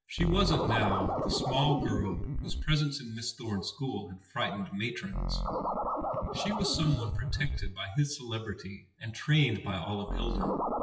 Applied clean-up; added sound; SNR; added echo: classical method WPE with log-MMSE.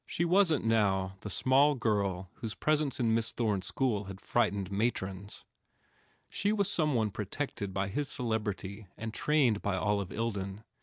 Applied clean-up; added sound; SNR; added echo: none; none; none; none.